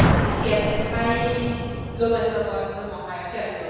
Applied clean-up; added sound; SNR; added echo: none; Boom; 0 dB; reverberation time 1.9 s.